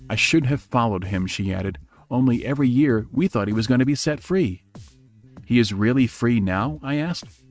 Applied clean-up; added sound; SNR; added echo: neural mask model RNNoise.